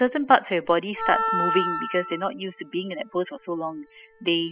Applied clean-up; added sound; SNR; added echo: classical method spectral subtraction.